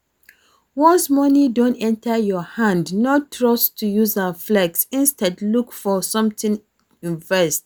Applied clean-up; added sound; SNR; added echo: none; none; none; none.